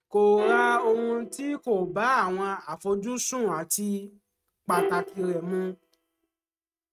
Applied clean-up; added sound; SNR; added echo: neural mask model RNNoise.